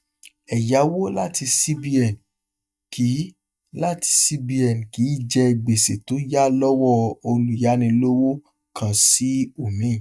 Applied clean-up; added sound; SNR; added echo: neural mask model DeepFilterNet 3.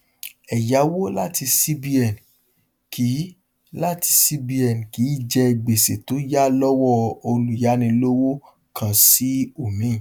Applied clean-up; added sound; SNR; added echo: none; none; none; none.